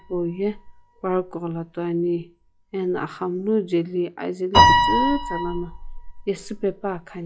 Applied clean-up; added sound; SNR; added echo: classical method log-MMSE.